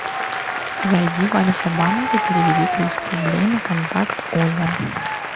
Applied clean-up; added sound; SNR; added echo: none; Applause; 2 dB; none.